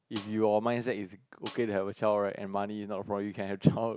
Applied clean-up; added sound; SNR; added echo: none; Snare drum; 20 dB; none.